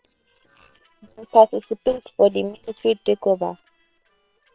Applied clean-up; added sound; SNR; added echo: neural separator model SepFormer WHAM!.